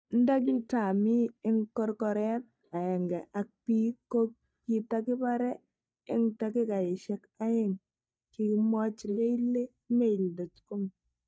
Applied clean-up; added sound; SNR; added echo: neural mask model DeepFilterNet 3.